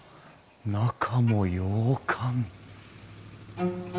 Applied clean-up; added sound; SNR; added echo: none; Motor vehicle (road); 19 dB; none.